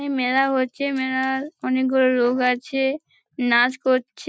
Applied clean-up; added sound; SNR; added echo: none; none; none; none.